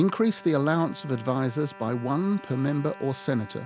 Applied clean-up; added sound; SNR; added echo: none; Bowed string instrument; 19 dB; none.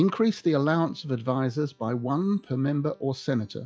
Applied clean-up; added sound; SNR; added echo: classical method log-MMSE.